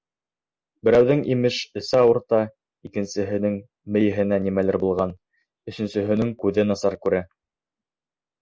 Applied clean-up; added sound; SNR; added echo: none; none; none; none.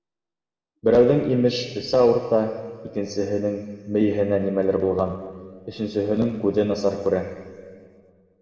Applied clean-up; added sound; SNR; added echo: none; none; none; reverberation time 2.2 s.